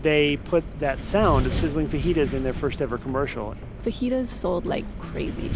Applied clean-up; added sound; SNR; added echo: none; Wind; 6 dB; none.